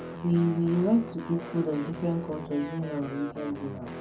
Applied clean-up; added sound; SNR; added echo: none; Guitar; 11 dB; reverberation time 0.4 s.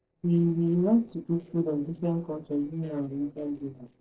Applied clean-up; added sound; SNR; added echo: neural separator model SepFormer DNS4.